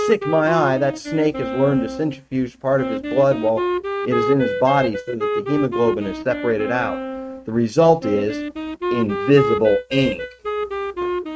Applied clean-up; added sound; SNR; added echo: neural mask model RNNoise.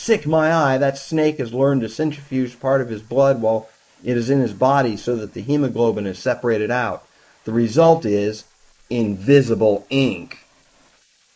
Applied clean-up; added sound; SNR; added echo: neural mask model Resemble Enhance denoiser.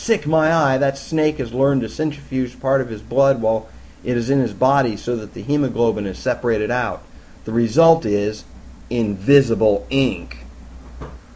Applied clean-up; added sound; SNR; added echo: none; none; none; none.